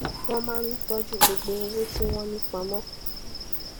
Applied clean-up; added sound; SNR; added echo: none; Fire + Insect; -3 dB; none.